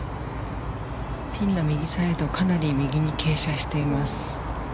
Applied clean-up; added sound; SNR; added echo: none; Musical instrument; 16 dB; none.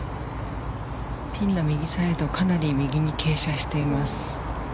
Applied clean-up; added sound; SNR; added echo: none; none; none; none.